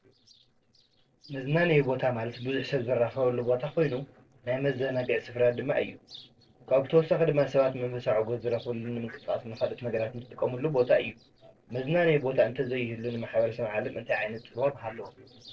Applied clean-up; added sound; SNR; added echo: neural separator model SepFormer DNS4.